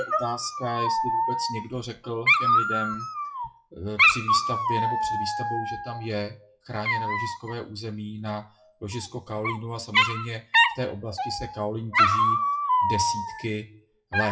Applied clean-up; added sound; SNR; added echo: classical method WPE with log-MMSE.